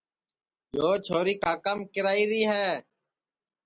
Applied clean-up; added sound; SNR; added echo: none; none; none; none.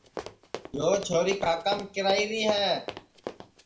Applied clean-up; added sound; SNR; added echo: none; Run; 11 dB; reverberation time 0.3 s.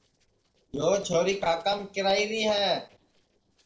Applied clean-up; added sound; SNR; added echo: neural separator model SepFormer DNS4.